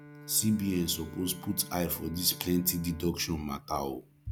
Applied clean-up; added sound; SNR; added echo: none; Bowed string instrument; 17 dB; none.